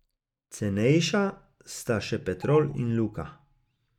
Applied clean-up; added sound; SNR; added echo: neural mask model DeepFilterNet 3.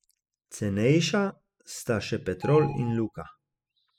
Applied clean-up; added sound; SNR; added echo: classical method spectral subtraction.